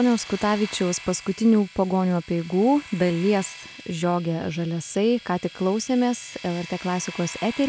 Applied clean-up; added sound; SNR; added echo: none; Domestic sounds, home sounds; 18 dB; none.